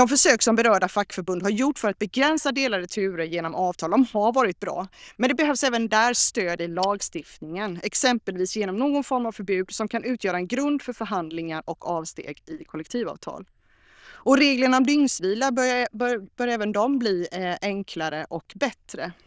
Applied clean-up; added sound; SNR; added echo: neural diffusion model UNIVERSE++.